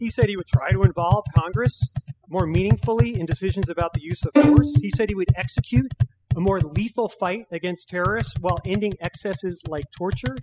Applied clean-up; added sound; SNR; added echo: classical method spectral subtraction.